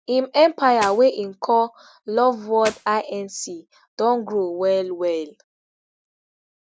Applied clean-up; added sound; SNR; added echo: none; Clapping; 13 dB; none.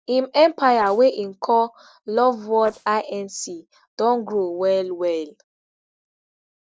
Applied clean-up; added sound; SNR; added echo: neural separator model SepFormer DNS4.